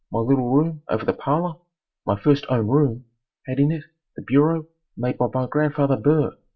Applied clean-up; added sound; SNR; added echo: none; none; none; reverberation time 0.2 s.